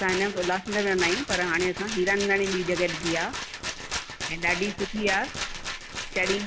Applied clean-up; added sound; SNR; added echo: none; Rattle; 6 dB; none.